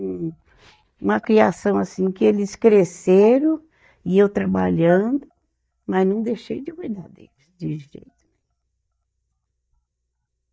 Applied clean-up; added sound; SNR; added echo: neural mask model DeepFilterNet 3.